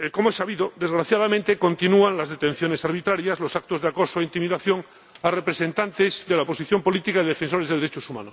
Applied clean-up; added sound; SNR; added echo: none; none; none; none.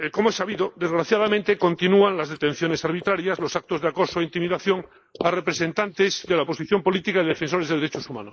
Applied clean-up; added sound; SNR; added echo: neural mask model Resemble Enhance denoiser.